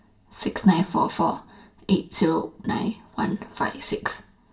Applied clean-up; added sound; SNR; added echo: none; none; none; reverberation time 0.2 s.